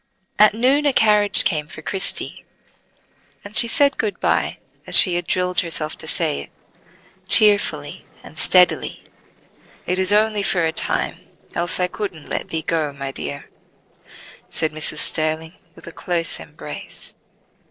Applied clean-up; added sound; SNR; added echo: neural separator model SepFormer DNS4.